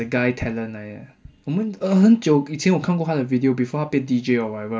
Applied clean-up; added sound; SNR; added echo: none; none; none; reverberation time 0.2 s.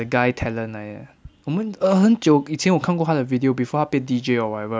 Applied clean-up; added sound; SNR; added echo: none; none; none; none.